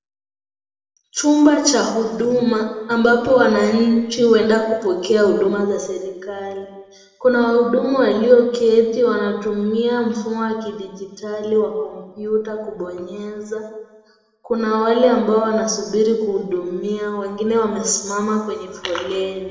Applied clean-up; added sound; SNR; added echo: none; none; none; reverberation time 1.1 s.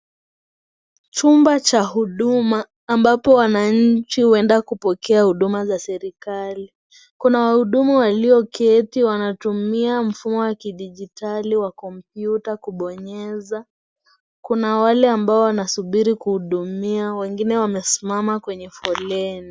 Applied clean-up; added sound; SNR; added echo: none; none; none; none.